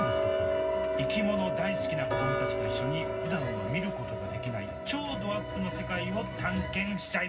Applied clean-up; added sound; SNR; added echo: none; Tick-tock; 0 dB; reverberation time 0.4 s.